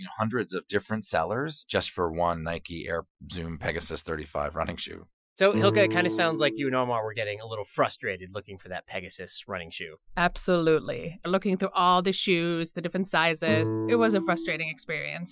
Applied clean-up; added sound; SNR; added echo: classical method Wiener filter.